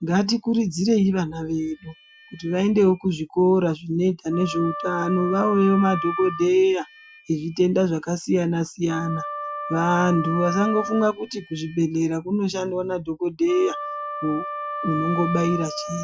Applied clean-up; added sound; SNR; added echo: classical method Wiener filter.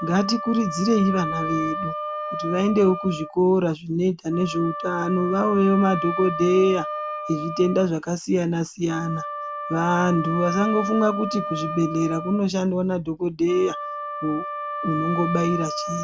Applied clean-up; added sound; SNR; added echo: none; Wind instrument, woodwind instrument; 8 dB; none.